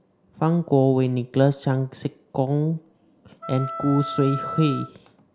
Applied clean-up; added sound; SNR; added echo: none; Wind instrument, woodwind instrument; 10 dB; none.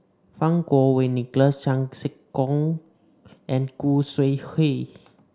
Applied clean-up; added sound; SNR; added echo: none; none; none; none.